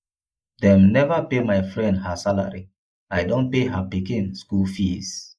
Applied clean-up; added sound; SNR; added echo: neural mask model Resemble Enhance denoiser.